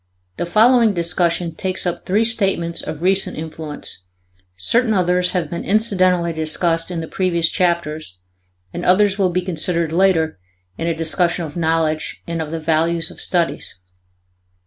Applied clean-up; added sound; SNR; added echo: none; none; none; none.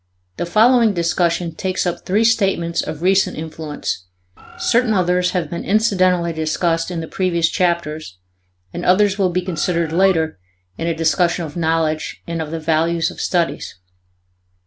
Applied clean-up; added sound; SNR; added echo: none; Bird; 15 dB; none.